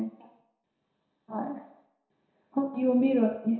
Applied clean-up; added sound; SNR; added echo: none; none; none; reverberation time 0.7 s.